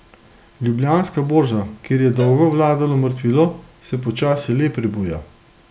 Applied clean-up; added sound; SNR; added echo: none; Cowbell; 20 dB; none.